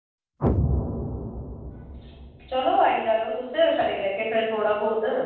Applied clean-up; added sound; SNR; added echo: none; Explosion; 4 dB; reverberation time 1.2 s.